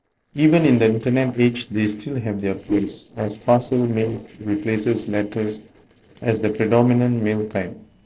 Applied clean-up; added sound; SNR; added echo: neural separator model SepFormer DNS4.